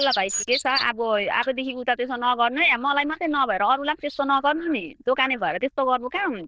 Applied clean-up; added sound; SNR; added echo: neural diffusion model UNIVERSE++.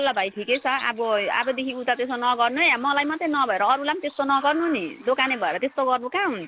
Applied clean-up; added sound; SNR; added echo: neural separator model SepFormer DNS4.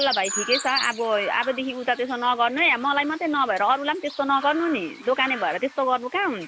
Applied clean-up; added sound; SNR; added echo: none; Chirp, tweet; 12 dB; none.